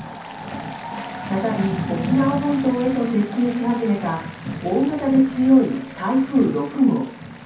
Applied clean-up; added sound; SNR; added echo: none; Applause; 16 dB; reverberation time 0.6 s.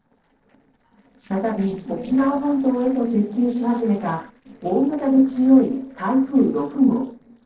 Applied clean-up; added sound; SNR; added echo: neural separator model SepFormer DNS4.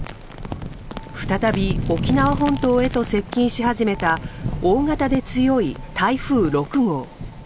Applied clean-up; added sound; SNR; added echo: none; none; none; none.